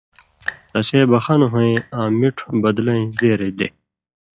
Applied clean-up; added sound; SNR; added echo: classical method log-MMSE.